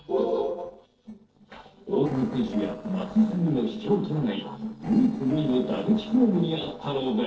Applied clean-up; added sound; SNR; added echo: neural separator model SepFormer DNS4.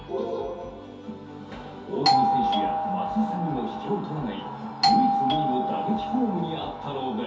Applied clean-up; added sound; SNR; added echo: none; Doorbell; -3 dB; reverberation time 0.5 s.